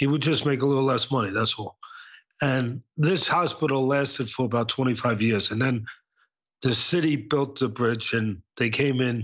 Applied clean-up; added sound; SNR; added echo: none; none; none; none.